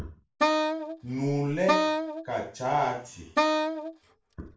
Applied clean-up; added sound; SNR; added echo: none; Wind instrument, woodwind instrument; -3 dB; reverberation time 0.4 s.